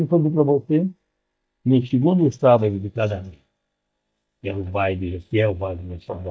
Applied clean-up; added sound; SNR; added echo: neural mask model DeepFilterNet 3.